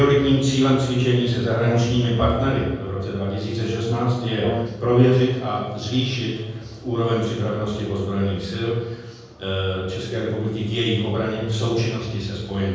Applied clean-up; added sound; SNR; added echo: none; Brass instrument; 11 dB; reverberation time 1.3 s.